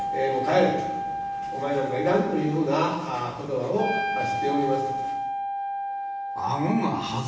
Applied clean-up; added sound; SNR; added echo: none; Wind instrument, woodwind instrument; 4 dB; reverberation time 1.0 s.